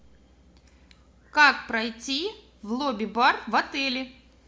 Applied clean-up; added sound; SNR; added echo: none; none; none; none.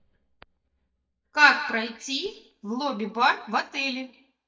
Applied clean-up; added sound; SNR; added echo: neural mask model DeepFilterNet 3.